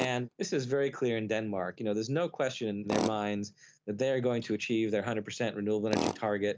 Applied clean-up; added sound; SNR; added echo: none; Tools; 9 dB; none.